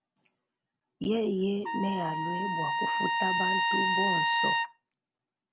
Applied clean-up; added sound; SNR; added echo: none; Trumpet; -5 dB; none.